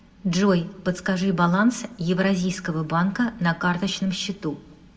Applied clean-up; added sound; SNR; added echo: none; none; none; reverberation time 1.0 s.